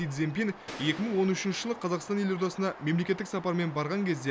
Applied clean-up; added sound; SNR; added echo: none; Gunshot, gunfire; 16 dB; none.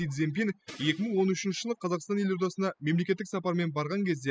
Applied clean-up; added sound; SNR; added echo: classical method spectral subtraction.